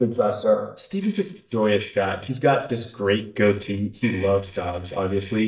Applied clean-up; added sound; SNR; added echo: neural mask model DeepFilterNet 3.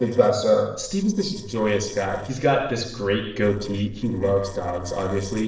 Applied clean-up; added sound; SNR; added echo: neural separator model SepFormer DNS4.